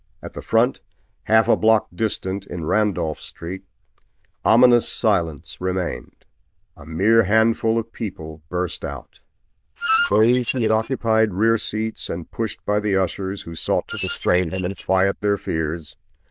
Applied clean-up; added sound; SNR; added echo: neural diffusion model UNIVERSE++.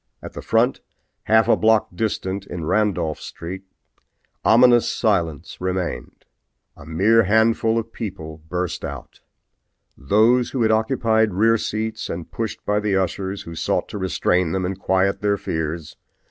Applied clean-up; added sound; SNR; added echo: none; none; none; none.